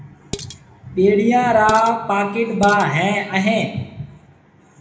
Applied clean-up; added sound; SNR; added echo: none; Dishes, pots, and pans; 16 dB; reverberation time 0.8 s.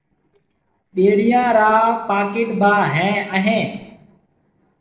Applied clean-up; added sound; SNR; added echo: neural separator model SepFormer DNS4.